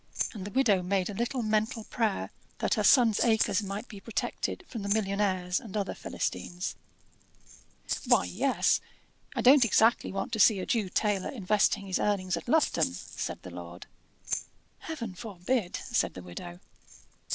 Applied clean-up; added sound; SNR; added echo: none; Rattle (instrument); 12 dB; none.